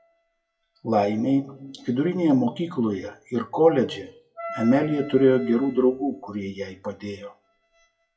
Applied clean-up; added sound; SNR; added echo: classical method WPE with log-MMSE.